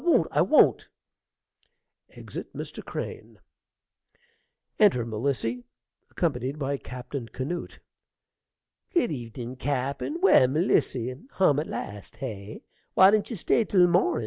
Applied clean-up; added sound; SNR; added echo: none; none; none; none.